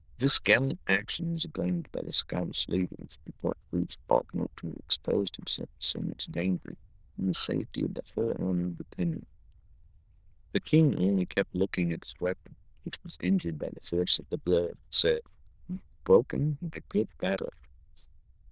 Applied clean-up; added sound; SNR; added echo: neural diffusion model UNIVERSE++.